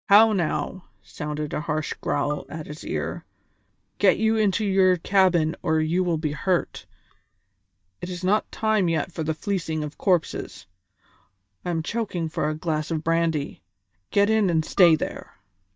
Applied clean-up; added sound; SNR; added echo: neural mask model DeepFilterNet 3.